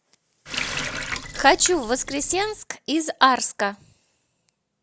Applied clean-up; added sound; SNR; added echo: none; Water tap, faucet; 8 dB; none.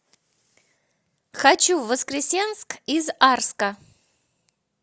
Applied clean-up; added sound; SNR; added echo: none; none; none; none.